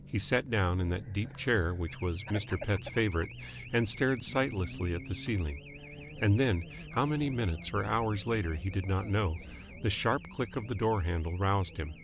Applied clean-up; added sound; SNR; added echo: none; Race car, auto racing / Alarm; 14 dB; none.